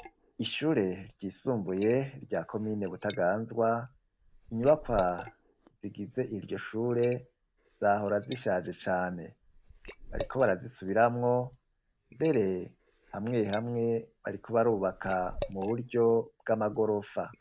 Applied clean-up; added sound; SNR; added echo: none; Liquid; 16 dB; none.